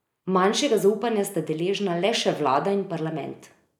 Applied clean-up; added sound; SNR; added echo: neural mask model Resemble Enhance denoiser.